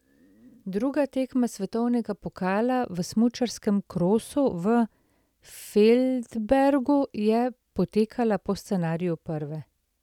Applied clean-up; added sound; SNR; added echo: none; none; none; none.